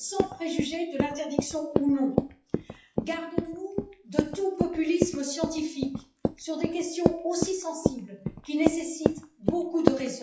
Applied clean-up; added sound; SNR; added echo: classical method WPE with log-MMSE.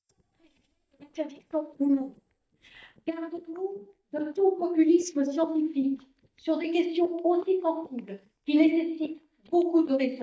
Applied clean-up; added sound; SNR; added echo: neural mask model DeepFilterNet 3.